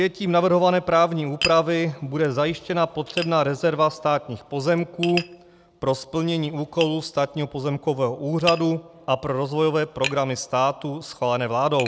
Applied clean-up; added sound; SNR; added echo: none; Tap; 15 dB; none.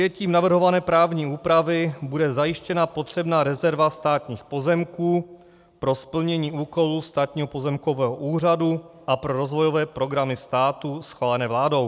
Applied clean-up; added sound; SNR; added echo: none; none; none; none.